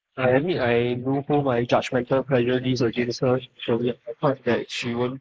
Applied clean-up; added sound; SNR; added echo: neural mask model Resemble Enhance denoiser.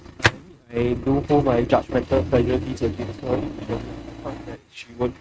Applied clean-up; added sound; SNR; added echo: neural mask model RNNoise.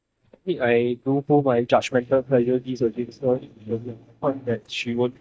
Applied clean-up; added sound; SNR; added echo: neural mask model DeepFilterNet 3.